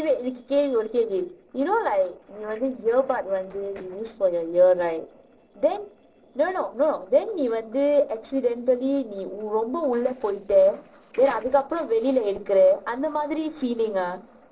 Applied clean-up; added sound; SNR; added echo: neural separator model SepFormer DNS4.